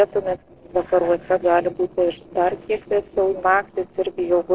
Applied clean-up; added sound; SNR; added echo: neural separator model SepFormer DNS4.